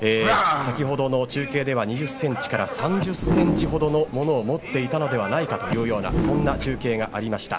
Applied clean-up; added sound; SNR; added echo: none; Animal; 4 dB; none.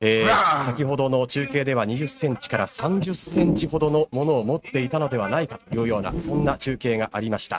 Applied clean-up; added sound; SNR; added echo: neural mask model RNNoise.